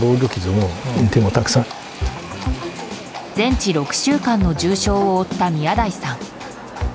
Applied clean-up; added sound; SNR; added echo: none; Livestock, farm animals, working animals; 14 dB; none.